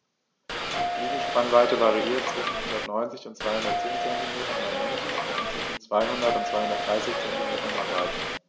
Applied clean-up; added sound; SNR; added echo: none; Subway, metro, underground / Doorbell; 0 dB; none.